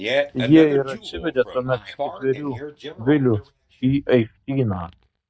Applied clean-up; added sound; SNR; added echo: neural mask model DeepFilterNet 3.